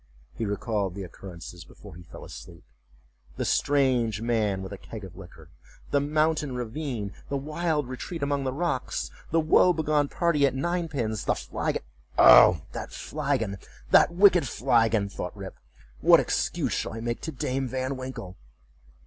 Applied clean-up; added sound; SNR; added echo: none; none; none; none.